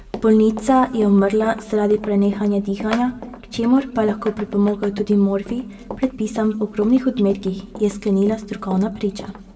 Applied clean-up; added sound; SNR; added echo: none; Run; 17 dB; reverberation time 1.2 s.